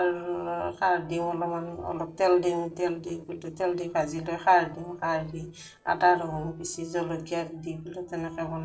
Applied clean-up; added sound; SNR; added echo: neural separator model SepFormer DNS4.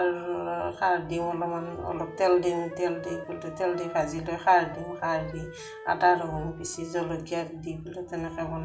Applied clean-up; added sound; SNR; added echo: none; Wind instrument, woodwind instrument; 15 dB; reverberation time 0.2 s.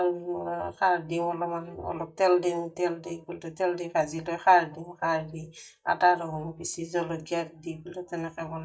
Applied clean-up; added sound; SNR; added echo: neural mask model DeepFilterNet 3.